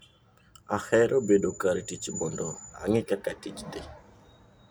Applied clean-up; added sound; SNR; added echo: none; none; none; none.